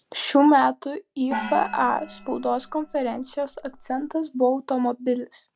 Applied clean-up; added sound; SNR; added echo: none; Gong; 13 dB; none.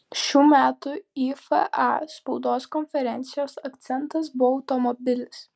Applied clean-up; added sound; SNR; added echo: none; none; none; none.